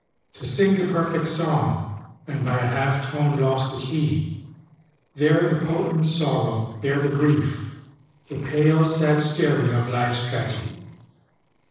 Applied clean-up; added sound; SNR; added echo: neural separator model SepFormer DNS4.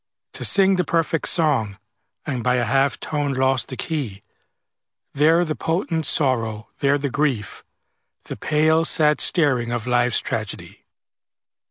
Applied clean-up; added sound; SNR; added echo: none; none; none; none.